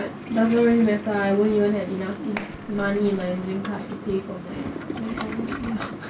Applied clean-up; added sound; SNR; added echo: none; Toilet flush + Clapping; 15 dB; none.